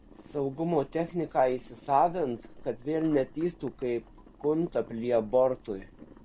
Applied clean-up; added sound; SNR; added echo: none; Boiling; 20 dB; none.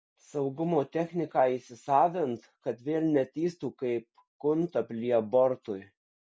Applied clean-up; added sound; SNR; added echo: none; none; none; none.